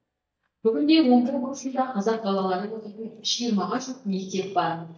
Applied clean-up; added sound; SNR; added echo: neural mask model DeepFilterNet 3.